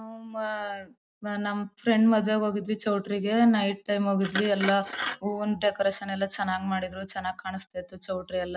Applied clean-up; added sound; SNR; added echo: none; Glass; 9 dB; none.